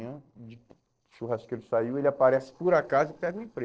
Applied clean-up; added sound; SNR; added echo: neural separator model SepFormer DNS4.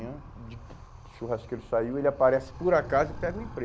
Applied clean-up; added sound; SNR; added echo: none; Animal; 14 dB; none.